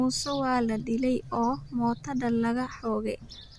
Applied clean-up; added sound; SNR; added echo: none; Bird; 19 dB; none.